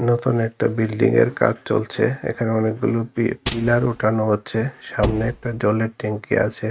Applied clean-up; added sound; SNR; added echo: neural mask model RNNoise.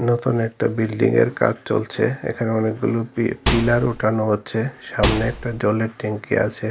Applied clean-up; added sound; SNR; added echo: none; Microwave oven; 3 dB; none.